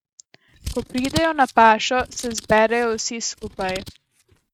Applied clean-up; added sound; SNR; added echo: neural mask model RNNoise.